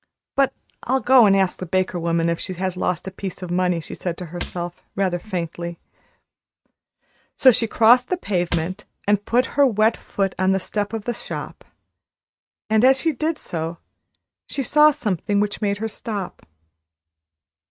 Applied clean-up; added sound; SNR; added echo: neural mask model RNNoise.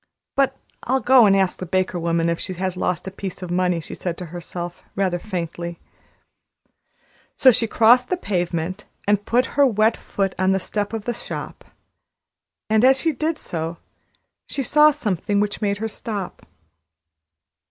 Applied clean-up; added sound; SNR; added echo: none; none; none; none.